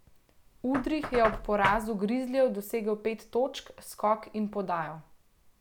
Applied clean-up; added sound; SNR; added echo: none; Knock; 11 dB; none.